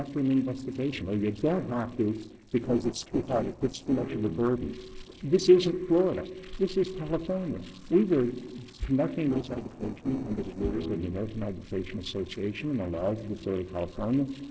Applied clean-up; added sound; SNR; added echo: neural separator model SepFormer DNS4.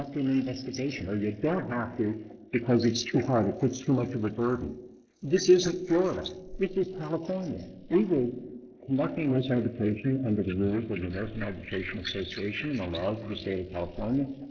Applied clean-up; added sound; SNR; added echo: neural mask model Resemble Enhance denoiser.